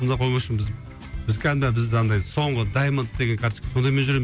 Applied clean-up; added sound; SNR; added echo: none; none; none; none.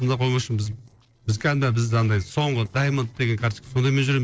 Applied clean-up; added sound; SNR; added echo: neural separator model SepFormer DNS4.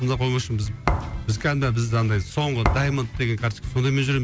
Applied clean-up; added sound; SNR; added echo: none; Thump, thud; 5 dB; none.